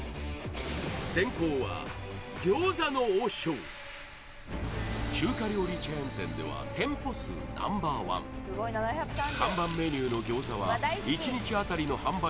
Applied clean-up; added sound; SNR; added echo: none; Rain; 18 dB; none.